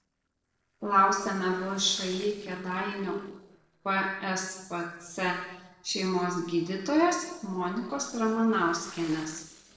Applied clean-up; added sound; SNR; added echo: neural separator model SepFormer DNS4.